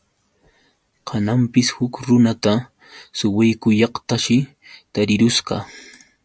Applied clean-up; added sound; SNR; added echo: none; none; none; none.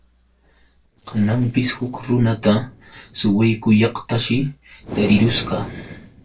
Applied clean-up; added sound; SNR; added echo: neural separator model SepFormer DNS4.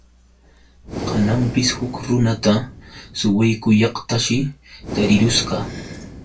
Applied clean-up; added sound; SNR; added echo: none; Breathing; 11 dB; reverberation time 0.2 s.